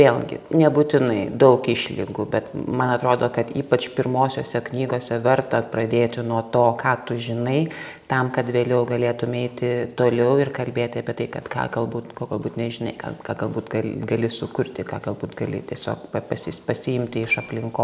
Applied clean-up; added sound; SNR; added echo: none; none; none; none.